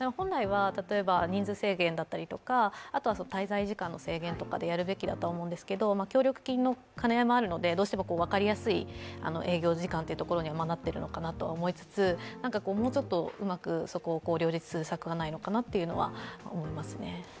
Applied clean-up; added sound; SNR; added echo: none; none; none; none.